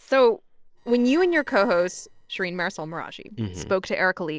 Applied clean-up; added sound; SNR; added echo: neural separator model SepFormer DNS4.